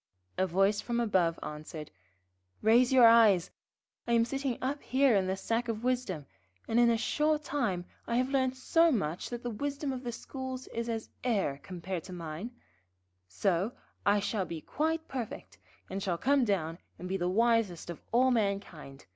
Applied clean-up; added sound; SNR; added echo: none; none; none; none.